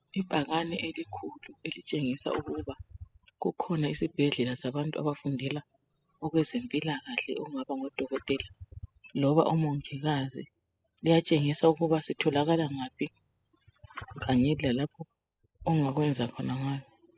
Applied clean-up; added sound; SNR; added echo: classical method spectral subtraction.